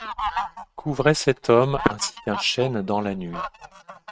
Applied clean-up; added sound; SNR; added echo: neural mask model RNNoise.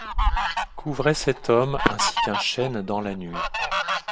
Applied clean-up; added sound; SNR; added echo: none; Fowl; 0 dB; none.